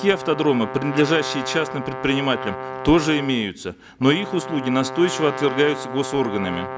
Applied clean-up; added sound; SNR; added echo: none; Brass instrument; 9 dB; none.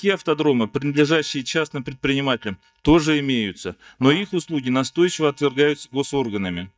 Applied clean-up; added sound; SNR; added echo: neural mask model DeepFilterNet 3.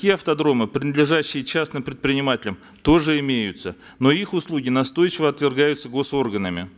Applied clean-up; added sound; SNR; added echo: none; none; none; none.